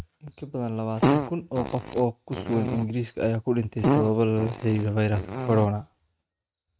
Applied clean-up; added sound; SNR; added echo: neural mask model RNNoise.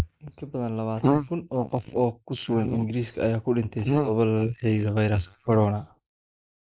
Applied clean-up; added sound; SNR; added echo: neural mask model Resemble Enhance denoiser.